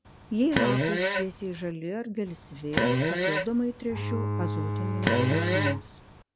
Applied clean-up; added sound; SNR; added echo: none; Bowed string instrument + Fart; -4 dB; none.